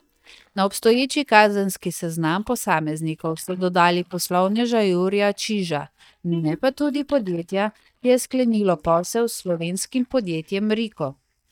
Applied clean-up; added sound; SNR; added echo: neural mask model DeepFilterNet 3.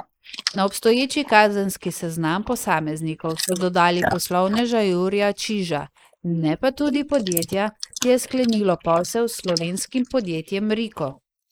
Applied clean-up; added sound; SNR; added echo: neural mask model Resemble Enhance denoiser.